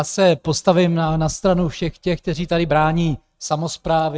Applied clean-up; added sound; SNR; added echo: neural mask model RNNoise.